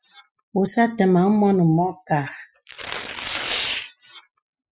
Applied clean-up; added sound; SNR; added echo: classical method Wiener filter.